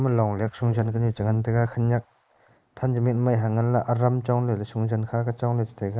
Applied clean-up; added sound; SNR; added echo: neural mask model Resemble Enhance denoiser.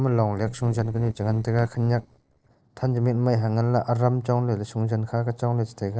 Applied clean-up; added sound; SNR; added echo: neural separator model SepFormer DNS4.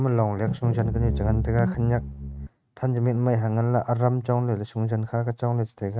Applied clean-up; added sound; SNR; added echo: neural mask model RNNoise.